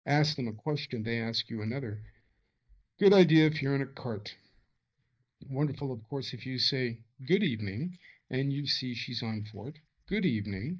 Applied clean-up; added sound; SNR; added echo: neural mask model DeepFilterNet 3.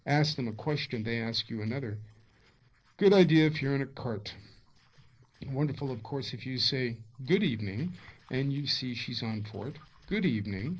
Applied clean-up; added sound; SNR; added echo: neural separator model SepFormer DNS4.